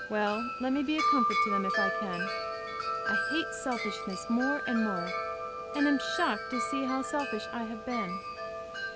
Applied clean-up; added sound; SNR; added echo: none; Wind chime; 0 dB; none.